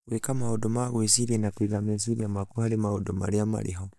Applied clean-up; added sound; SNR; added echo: neural mask model DeepFilterNet 3.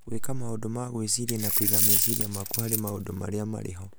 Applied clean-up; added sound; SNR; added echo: none; Coin (dropping); -3 dB; none.